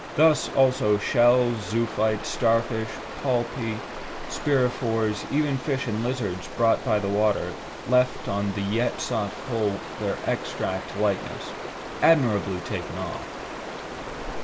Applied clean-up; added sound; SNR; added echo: none; Stream; 10 dB; none.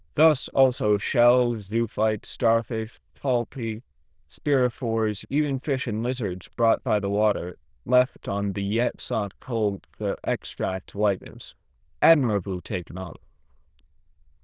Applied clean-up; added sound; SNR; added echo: neural diffusion model UNIVERSE++.